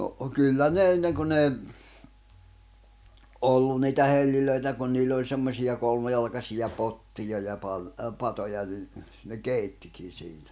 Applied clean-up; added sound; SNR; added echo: none; none; none; none.